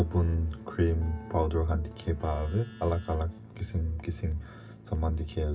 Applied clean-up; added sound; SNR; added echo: none; Keyboard (musical); 16 dB; reverberation time 0.4 s.